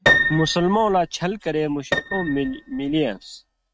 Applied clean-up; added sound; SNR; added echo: neural mask model RNNoise.